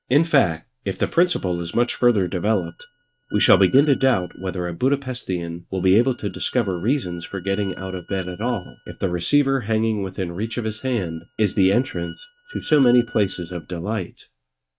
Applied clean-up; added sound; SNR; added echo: neural mask model RNNoise.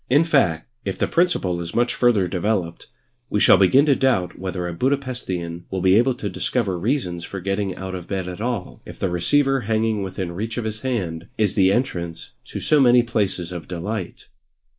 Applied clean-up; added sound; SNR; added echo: neural mask model Resemble Enhance denoiser.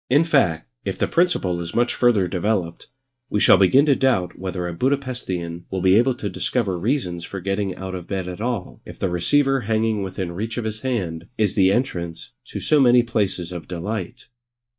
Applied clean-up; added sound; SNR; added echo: neural mask model DeepFilterNet 3.